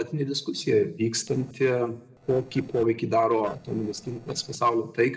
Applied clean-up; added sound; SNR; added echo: neural separator model SepFormer DNS4.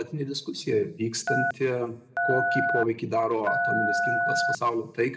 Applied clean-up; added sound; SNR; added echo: none; Telephone; -2 dB; reverberation time 0.7 s.